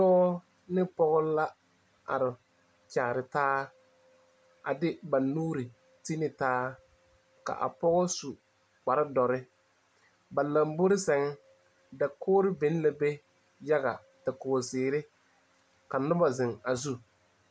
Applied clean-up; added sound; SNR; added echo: none; none; none; none.